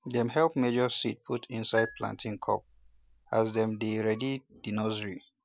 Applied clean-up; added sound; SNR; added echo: none; Marimba, xylophone; 12 dB; none.